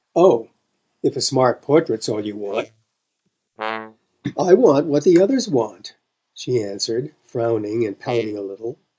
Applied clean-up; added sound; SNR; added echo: neural mask model Resemble Enhance denoiser.